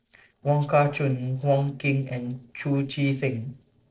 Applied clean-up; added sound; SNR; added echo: neural separator model SepFormer DNS4.